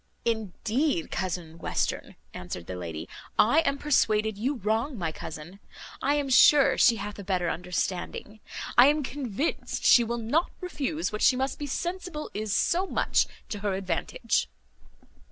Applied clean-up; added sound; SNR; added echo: none; none; none; none.